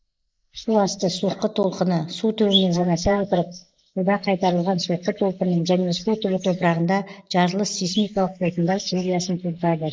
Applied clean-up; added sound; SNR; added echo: neural mask model Resemble Enhance denoiser.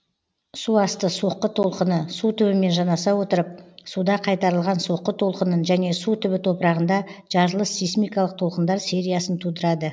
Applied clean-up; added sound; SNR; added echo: none; none; none; none.